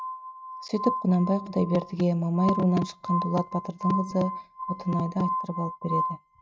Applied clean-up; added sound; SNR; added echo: neural mask model RNNoise.